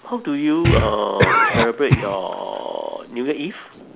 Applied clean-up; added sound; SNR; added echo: none; Cough; -2 dB; none.